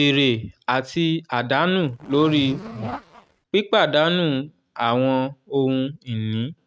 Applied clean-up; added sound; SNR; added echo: neural mask model RNNoise.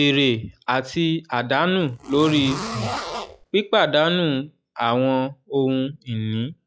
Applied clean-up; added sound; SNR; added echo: classical method log-MMSE.